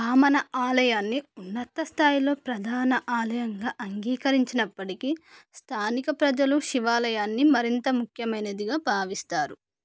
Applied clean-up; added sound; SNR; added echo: none; none; none; none.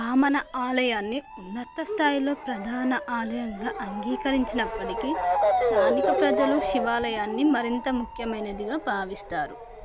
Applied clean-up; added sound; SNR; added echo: none; Motor vehicle (road) / Siren; 2 dB; none.